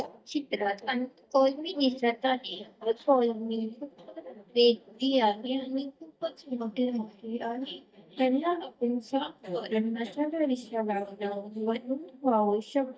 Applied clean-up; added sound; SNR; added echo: neural mask model DeepFilterNet 3.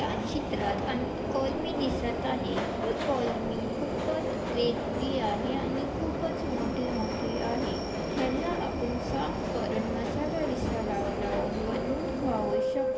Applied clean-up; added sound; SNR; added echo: none; Subway, metro, underground; -2 dB; reverberation time 1.8 s.